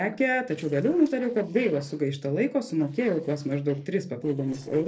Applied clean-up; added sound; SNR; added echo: neural separator model SepFormer DNS4.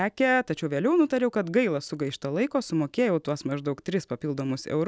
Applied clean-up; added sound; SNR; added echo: none; none; none; none.